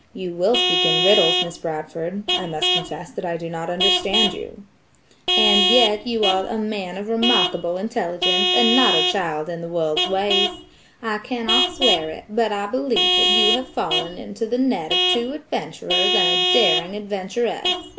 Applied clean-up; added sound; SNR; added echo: none; Vehicle horn, car horn, honking / Truck; -1 dB; none.